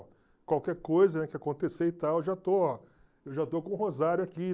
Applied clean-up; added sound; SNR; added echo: none; none; none; none.